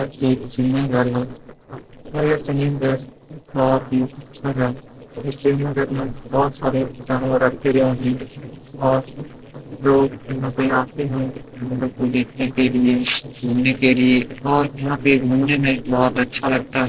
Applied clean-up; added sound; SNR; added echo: neural separator model SepFormer DNS4.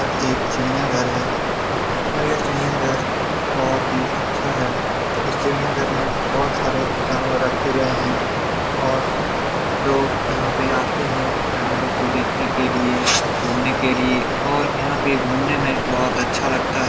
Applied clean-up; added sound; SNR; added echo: none; Water; -3 dB; reverberation time 2.3 s.